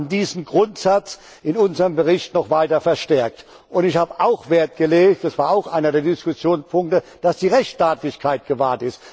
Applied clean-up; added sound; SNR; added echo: none; none; none; none.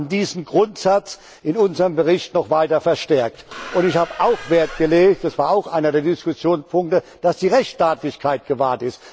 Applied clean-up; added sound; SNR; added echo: none; Squeak; 15 dB; none.